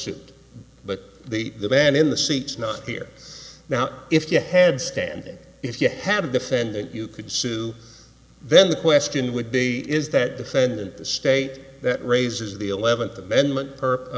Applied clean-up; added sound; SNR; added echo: none; none; none; none.